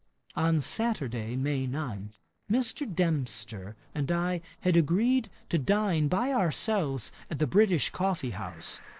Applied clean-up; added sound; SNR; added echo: neural separator model SepFormer DNS4.